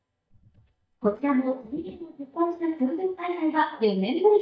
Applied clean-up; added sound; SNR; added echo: neural mask model DeepFilterNet 3.